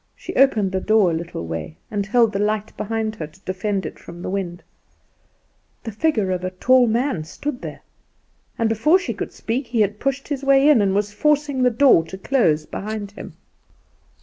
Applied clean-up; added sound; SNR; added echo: none; none; none; none.